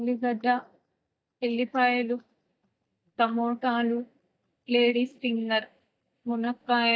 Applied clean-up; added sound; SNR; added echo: neural mask model DeepFilterNet 3.